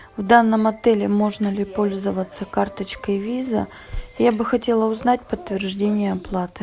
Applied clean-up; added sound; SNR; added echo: none; none; none; none.